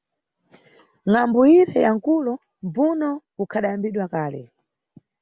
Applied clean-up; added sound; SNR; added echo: none; none; none; none.